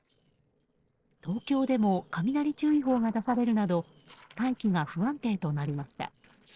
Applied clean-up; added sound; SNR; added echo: neural separator model SepFormer DNS4.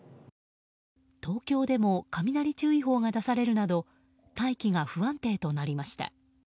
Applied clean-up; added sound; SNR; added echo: none; none; none; none.